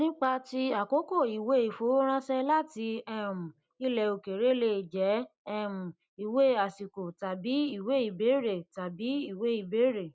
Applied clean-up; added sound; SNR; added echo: none; none; none; none.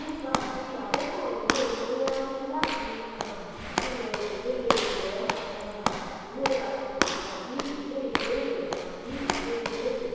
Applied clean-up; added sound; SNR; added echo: none; Walk, footsteps / Slam; 0 dB; reverberation time 2.2 s.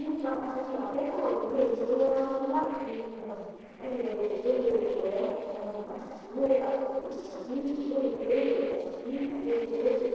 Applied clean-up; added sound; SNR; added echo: neural separator model SepFormer DNS4.